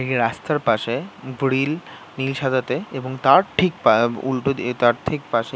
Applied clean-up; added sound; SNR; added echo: none; none; none; none.